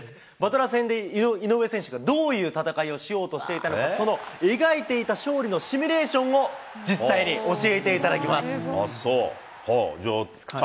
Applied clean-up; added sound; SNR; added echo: none; none; none; none.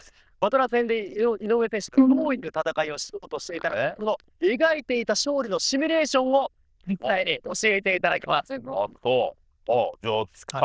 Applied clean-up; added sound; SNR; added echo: neural diffusion model UNIVERSE++.